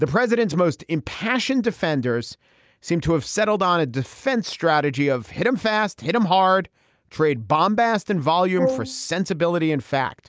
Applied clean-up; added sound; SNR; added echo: none; Brass instrument; 7 dB; none.